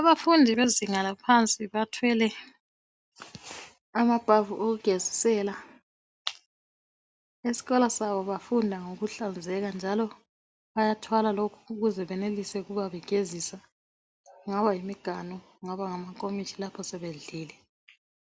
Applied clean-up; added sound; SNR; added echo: none; none; none; none.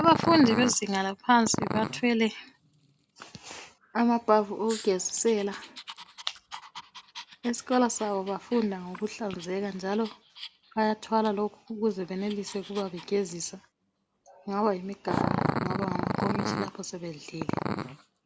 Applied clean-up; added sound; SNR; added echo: none; Growling; 7 dB; none.